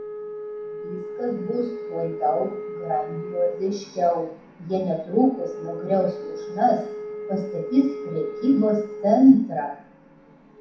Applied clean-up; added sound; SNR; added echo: none; Wind instrument, woodwind instrument; 11 dB; reverberation time 0.7 s.